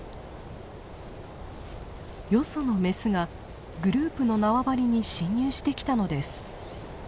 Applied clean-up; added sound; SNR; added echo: none; none; none; none.